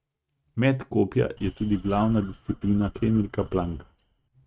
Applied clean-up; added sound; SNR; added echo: neural mask model RNNoise.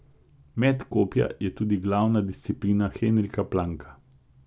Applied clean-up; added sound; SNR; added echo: none; none; none; none.